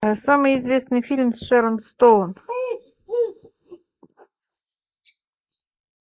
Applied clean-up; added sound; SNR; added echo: neural mask model Resemble Enhance denoiser.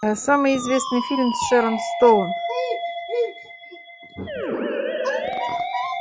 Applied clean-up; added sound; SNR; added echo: classical method log-MMSE.